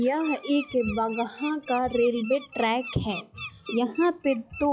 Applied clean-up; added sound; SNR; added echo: classical method log-MMSE.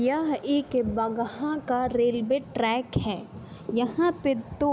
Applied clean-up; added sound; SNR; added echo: none; none; none; none.